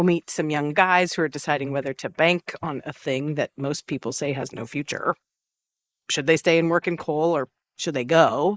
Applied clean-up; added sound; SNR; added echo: neural mask model Resemble Enhance denoiser.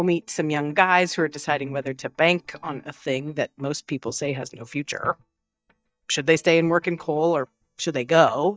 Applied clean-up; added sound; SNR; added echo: neural mask model DeepFilterNet 3.